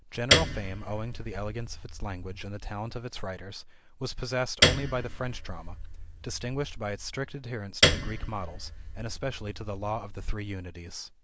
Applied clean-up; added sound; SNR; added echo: none; Piano; -3 dB; none.